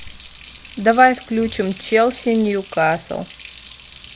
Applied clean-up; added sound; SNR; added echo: none; Water tap, faucet; 12 dB; none.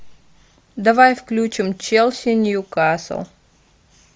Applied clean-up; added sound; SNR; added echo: none; none; none; none.